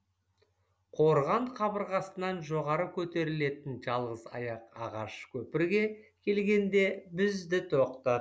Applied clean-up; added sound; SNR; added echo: none; none; none; none.